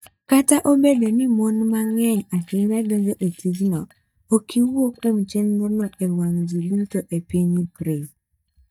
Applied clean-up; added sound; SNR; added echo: neural mask model DeepFilterNet 3.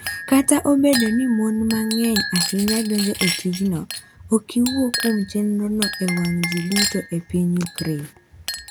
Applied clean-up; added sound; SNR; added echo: none; Chink, clink; 8 dB; none.